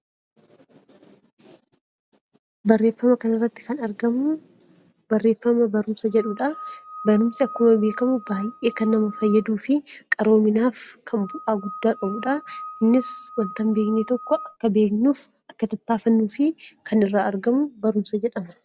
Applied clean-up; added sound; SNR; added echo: none; Screech / Glass; 15 dB; none.